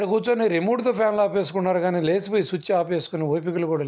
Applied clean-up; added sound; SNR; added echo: none; none; none; none.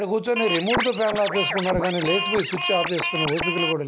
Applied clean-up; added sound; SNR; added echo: none; Scratching (performance technique); 2 dB; none.